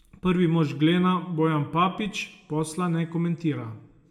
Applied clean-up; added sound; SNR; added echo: none; none; none; reverberation time 0.6 s.